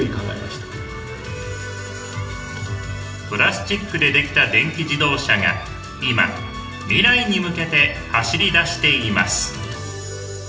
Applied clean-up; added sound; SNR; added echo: none; none; none; reverberation time 0.6 s.